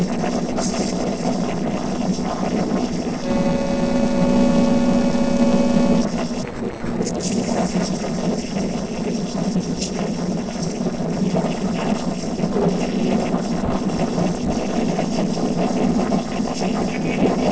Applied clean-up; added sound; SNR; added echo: neural separator model SepFormer DNS4.